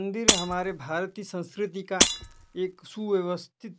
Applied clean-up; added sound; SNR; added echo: none; Shatter; -2 dB; none.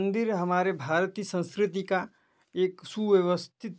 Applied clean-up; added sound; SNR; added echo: none; none; none; none.